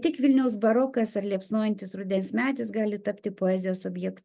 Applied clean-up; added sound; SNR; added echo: none; none; none; none.